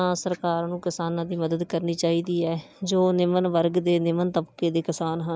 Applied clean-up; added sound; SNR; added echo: none; none; none; none.